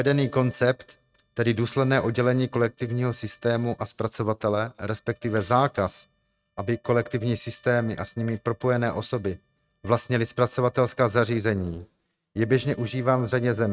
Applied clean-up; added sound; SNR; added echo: neural mask model RNNoise.